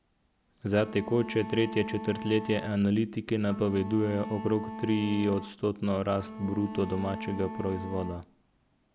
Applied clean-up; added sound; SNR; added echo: none; Bowed string instrument; 10 dB; none.